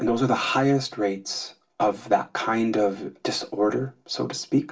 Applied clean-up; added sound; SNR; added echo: none; none; none; reverberation time 0.2 s.